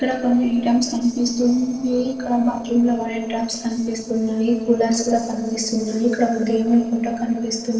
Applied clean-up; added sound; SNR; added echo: neural separator model SepFormer DNS4.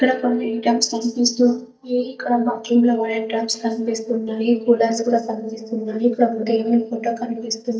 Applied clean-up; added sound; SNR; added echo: neural mask model DeepFilterNet 3.